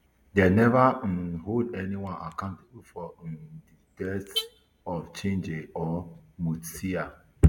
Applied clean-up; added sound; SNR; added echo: none; Alarm / Car; 18 dB; none.